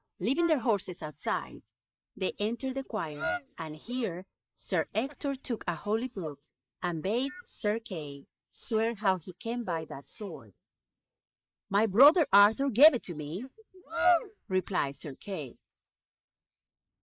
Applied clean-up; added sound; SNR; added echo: neural mask model Resemble Enhance denoiser.